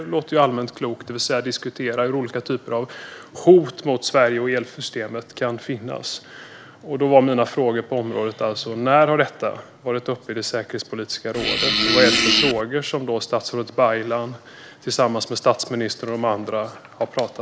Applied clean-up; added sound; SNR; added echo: none; Fart; -3 dB; none.